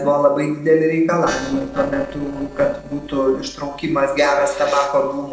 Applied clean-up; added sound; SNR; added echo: neural separator model SepFormer DNS4.